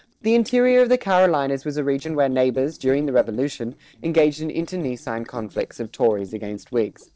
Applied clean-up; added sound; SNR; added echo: neural separator model SepFormer DNS4.